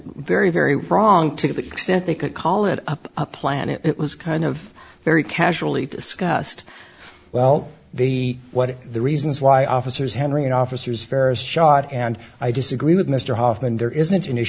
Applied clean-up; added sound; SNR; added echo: none; none; none; none.